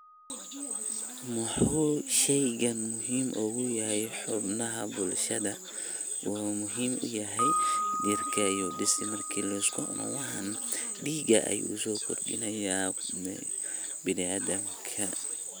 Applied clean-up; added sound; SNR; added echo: none; Piano; 9 dB; none.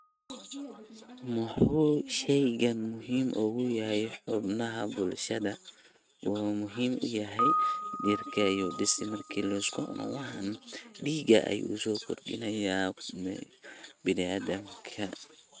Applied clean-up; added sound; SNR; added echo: neural mask model RNNoise.